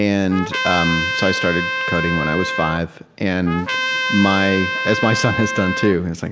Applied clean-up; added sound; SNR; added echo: none; Trumpet; 3 dB; none.